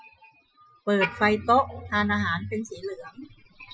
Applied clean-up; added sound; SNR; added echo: classical method Wiener filter.